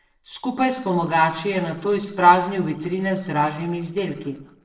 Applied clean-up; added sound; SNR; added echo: neural separator model SepFormer DNS4.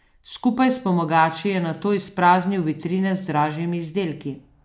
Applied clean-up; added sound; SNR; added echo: none; none; none; none.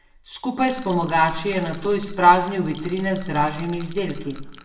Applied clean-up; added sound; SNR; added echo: none; Rattle / Rattle (instrument); 13 dB; reverberation time 0.7 s.